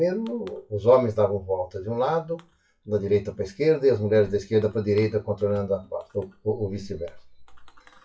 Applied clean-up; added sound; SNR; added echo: classical method WPE with log-MMSE.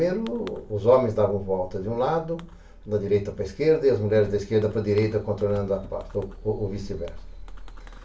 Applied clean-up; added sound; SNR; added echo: none; Fireworks; 19 dB; reverberation time 0.3 s.